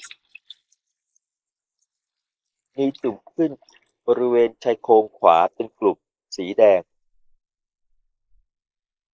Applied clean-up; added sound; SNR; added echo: neural mask model Resemble Enhance denoiser.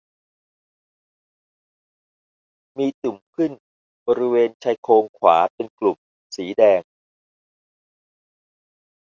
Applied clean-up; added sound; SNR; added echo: none; none; none; none.